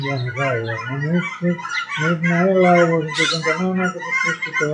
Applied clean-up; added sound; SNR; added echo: classical method log-MMSE.